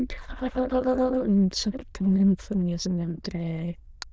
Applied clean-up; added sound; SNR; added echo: neural diffusion model UNIVERSE++.